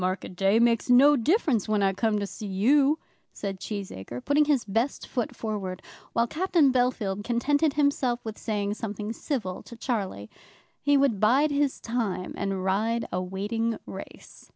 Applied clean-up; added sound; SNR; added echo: none; none; none; none.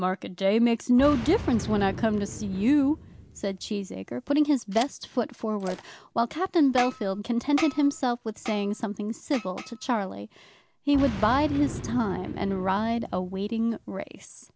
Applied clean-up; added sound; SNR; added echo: none; Boom; 13 dB; none.